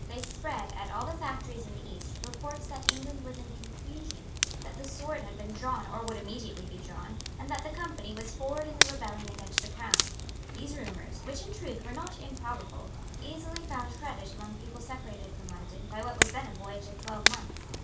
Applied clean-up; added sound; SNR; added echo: none; Crackle; -5 dB; reverberation time 0.3 s.